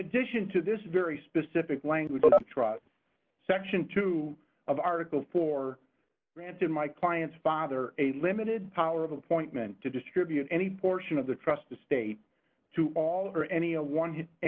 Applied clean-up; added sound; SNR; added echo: none; none; none; none.